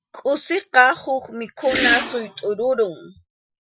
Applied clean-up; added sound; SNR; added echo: classical method Wiener filter.